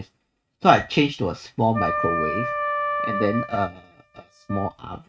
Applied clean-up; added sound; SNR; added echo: neural mask model RNNoise.